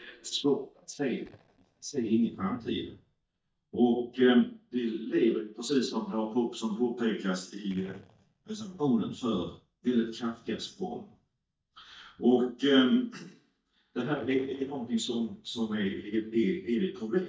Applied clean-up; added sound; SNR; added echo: neural mask model DeepFilterNet 3.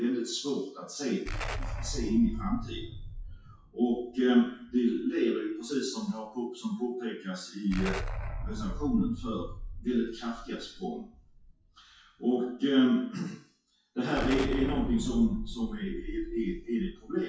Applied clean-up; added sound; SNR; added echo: classical method WPE with log-MMSE.